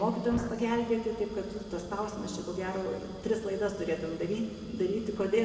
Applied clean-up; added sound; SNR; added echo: none; Fire; 15 dB; reverberation time 2.2 s.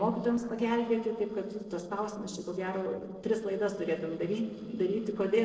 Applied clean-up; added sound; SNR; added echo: neural separator model SepFormer DNS4.